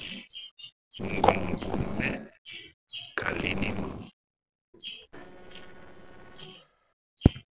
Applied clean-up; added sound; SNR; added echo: neural separator model SepFormer DNS4.